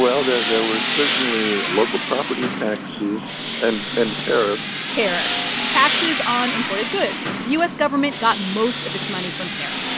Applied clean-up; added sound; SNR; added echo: none; Tools; 2 dB; none.